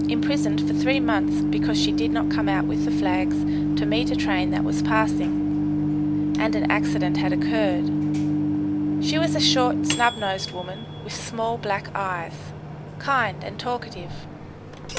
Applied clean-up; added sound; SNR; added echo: none; Microwave oven; -5 dB; none.